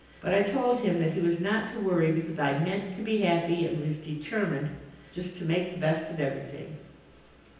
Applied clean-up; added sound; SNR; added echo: none; none; none; reverberation time 0.9 s.